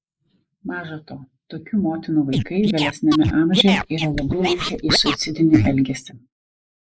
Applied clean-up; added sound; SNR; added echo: neural mask model Resemble Enhance denoiser.